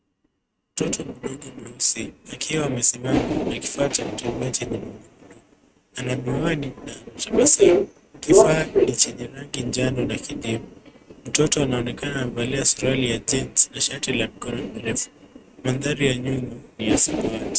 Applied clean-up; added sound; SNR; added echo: neural mask model RNNoise.